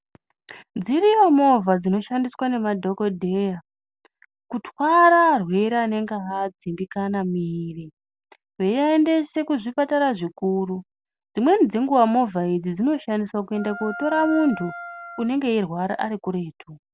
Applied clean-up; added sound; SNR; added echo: none; Wind instrument, woodwind instrument; 13 dB; none.